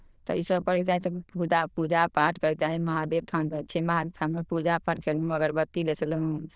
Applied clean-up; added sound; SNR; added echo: neural diffusion model UNIVERSE++.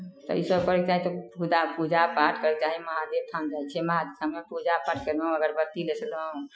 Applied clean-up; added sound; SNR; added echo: classical method Wiener filter.